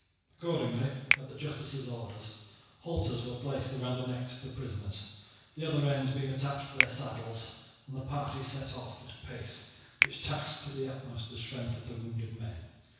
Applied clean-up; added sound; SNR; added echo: none; Finger snapping; 2 dB; reverberation time 1.1 s.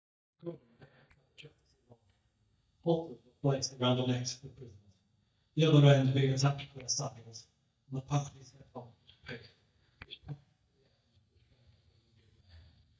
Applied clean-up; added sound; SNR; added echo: neural mask model DeepFilterNet 3.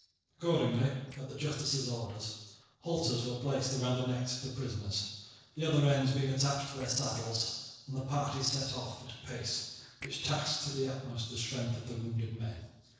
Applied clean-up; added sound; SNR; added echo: neural separator model SepFormer DNS4.